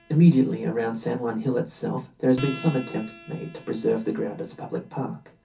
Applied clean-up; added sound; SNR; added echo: none; Acoustic guitar; 19 dB; reverberation time 0.3 s.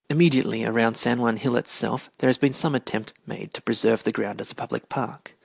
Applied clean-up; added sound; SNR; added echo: none; none; none; none.